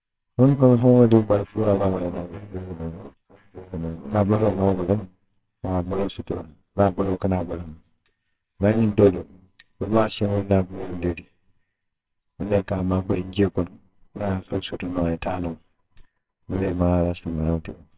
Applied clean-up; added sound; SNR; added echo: neural separator model SepFormer WHAMR!.